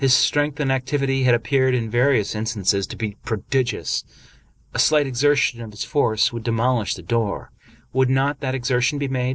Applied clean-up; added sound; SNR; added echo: none; none; none; none.